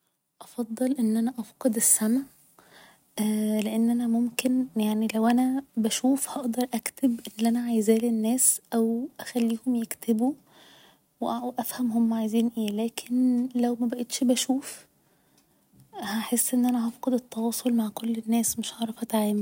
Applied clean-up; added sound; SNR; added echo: none; none; none; none.